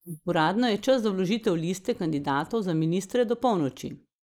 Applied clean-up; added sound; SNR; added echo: neural mask model Resemble Enhance denoiser.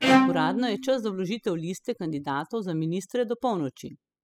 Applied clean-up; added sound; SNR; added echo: classical method spectral subtraction.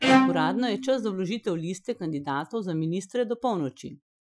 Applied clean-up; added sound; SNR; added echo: classical method Wiener filter.